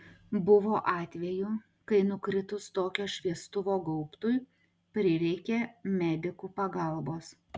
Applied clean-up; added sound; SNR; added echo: none; none; none; none.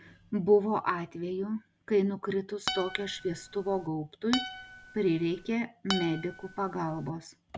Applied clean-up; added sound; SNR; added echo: none; Acoustic guitar; 9 dB; none.